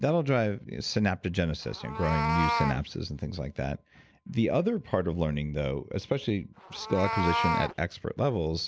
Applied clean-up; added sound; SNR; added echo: none; Meow; 7 dB; none.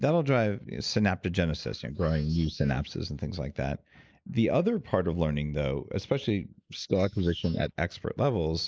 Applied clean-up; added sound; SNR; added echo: neural mask model Resemble Enhance denoiser.